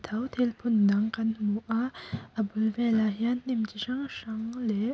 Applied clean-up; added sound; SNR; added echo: none; none; none; none.